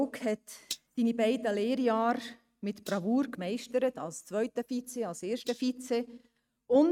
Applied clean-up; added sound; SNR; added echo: neural mask model RNNoise.